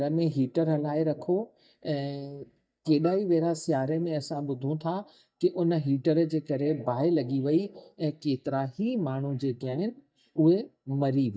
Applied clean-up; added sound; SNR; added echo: neural mask model DeepFilterNet 3.